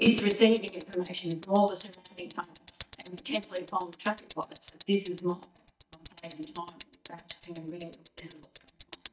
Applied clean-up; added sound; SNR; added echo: neural mask model DeepFilterNet 3.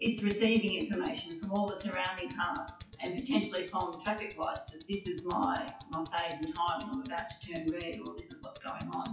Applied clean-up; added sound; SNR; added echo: classical method WPE with log-MMSE.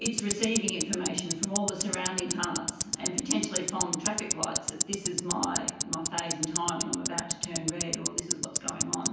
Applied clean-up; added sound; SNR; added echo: none; Tick-tock; -1 dB; reverberation time 0.9 s.